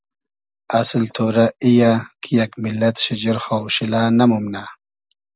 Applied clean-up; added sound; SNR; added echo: none; none; none; none.